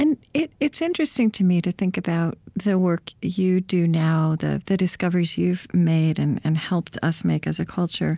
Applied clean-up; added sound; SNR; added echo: none; none; none; none.